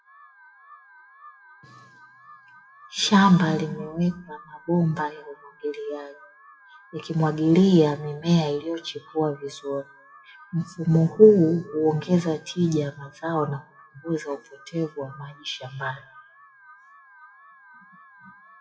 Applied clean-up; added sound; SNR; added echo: classical method WPE with log-MMSE.